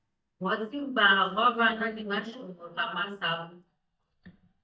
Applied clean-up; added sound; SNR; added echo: neural mask model DeepFilterNet 3.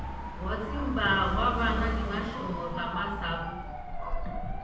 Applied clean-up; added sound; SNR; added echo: none; Motorcycle / Dog; 0 dB; reverberation time 0.7 s.